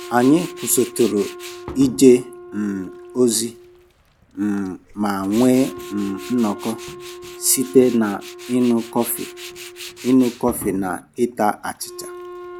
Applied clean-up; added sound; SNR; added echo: none; Tools + Wind instrument, woodwind instrument; 16 dB; none.